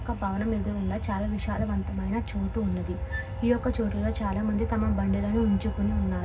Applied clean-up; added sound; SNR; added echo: none; Wind instrument, woodwind instrument; 16 dB; reverberation time 0.4 s.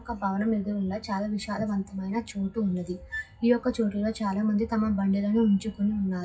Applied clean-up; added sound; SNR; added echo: classical method WPE with log-MMSE.